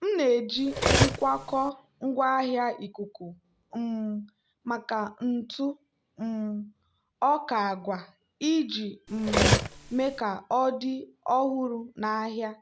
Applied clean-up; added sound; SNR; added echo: none; Cutlery, silverware; -3 dB; none.